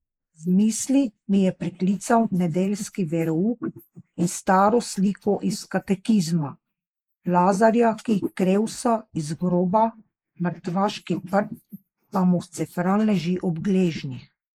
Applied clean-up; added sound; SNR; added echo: neural mask model Resemble Enhance denoiser.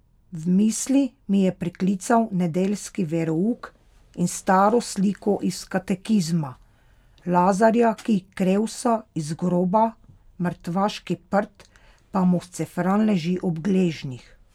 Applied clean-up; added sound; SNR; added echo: none; none; none; none.